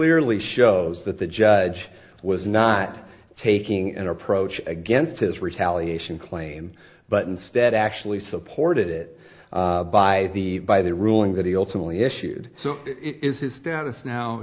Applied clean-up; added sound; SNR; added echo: none; none; none; none.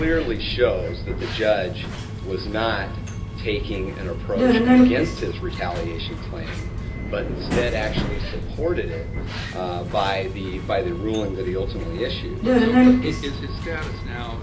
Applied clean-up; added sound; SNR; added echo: none; Subway, metro, underground; -3 dB; reverberation time 0.2 s.